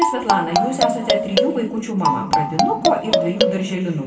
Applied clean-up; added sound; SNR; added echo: none; Marimba, xylophone; -2 dB; reverberation time 1.8 s.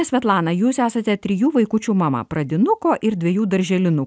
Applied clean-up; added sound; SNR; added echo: none; none; none; none.